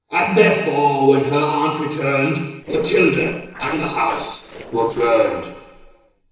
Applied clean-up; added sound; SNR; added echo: neural separator model SepFormer DNS4.